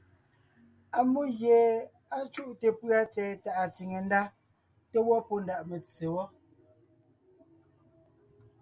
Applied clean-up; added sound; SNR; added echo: none; none; none; none.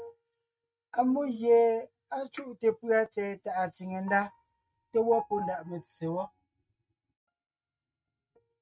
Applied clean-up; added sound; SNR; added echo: neural mask model RNNoise.